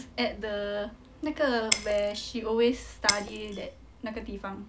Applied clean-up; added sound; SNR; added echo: none; Shatter; 4 dB; none.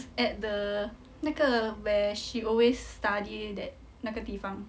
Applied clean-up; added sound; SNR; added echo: none; none; none; none.